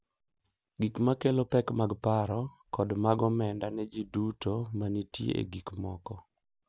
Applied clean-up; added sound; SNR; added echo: none; none; none; none.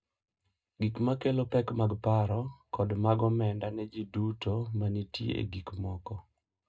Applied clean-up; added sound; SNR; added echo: none; none; none; reverberation time 0.2 s.